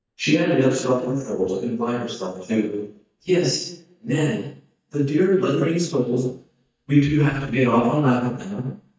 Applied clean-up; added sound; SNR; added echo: neural mask model DeepFilterNet 3.